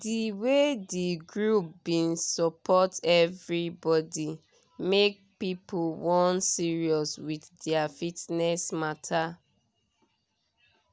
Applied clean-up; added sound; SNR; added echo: none; none; none; none.